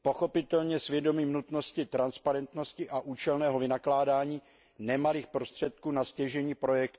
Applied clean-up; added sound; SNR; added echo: none; none; none; none.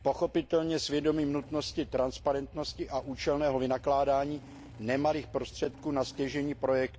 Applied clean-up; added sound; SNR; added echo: none; Engine starting / Motorcycle; 18 dB; none.